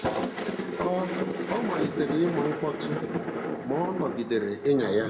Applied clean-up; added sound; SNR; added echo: none; Thunder; 3 dB; reverberation time 1.0 s.